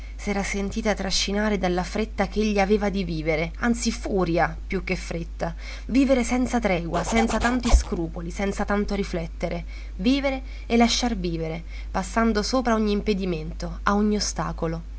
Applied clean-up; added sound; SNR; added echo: none; Zipper (clothing); -1 dB; none.